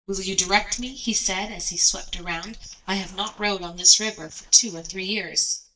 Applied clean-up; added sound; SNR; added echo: neural mask model DeepFilterNet 3.